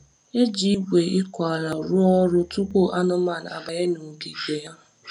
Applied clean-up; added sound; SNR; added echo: none; none; none; none.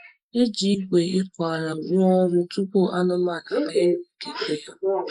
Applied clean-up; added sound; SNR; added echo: neural mask model Resemble Enhance denoiser.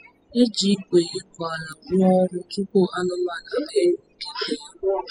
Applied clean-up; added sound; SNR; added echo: classical method spectral subtraction.